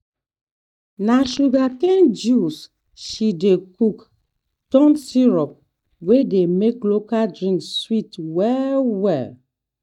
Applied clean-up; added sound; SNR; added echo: neural mask model DeepFilterNet 3.